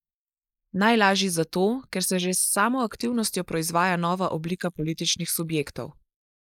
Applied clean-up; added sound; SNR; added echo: neural mask model Resemble Enhance denoiser.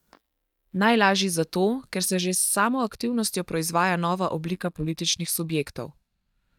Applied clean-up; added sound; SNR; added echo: neural mask model DeepFilterNet 3.